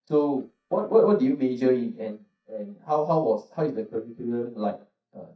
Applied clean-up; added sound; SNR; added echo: neural mask model DeepFilterNet 3.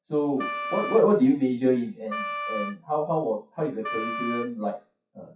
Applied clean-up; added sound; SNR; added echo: classical method WPE with log-MMSE.